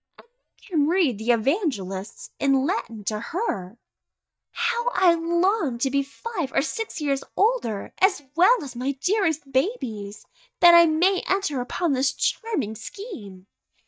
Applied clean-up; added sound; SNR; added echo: neural mask model DeepFilterNet 3.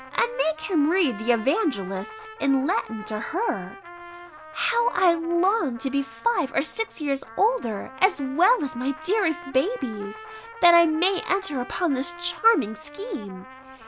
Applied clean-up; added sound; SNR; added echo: none; Trumpet; 17 dB; none.